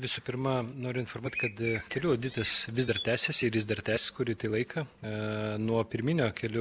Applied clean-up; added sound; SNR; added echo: none; Bird; 9 dB; none.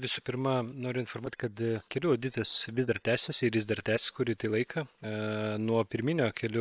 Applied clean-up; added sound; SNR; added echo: neural separator model SepFormer WHAM!.